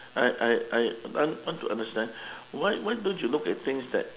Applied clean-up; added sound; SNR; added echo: none; none; none; none.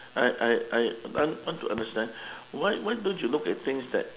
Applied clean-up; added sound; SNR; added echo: none; Chink, clink; 18 dB; none.